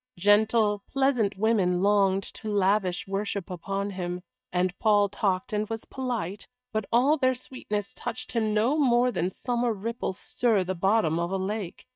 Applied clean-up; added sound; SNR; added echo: neural mask model DeepFilterNet 3.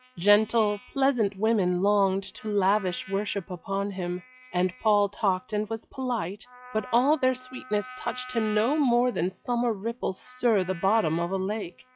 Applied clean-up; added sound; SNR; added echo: classical method log-MMSE.